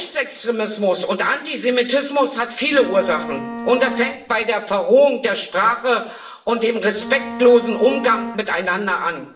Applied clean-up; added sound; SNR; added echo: none; Bowed string instrument; 10 dB; reverberation time 0.6 s.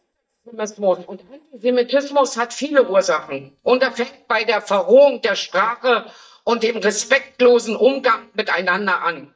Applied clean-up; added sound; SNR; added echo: neural mask model DeepFilterNet 3.